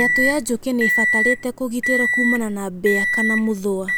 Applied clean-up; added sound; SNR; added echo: none; Microwave oven; -1 dB; none.